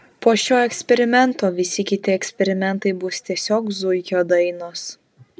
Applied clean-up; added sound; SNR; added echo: none; none; none; none.